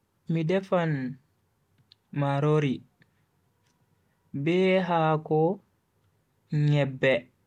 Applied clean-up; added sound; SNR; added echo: none; none; none; none.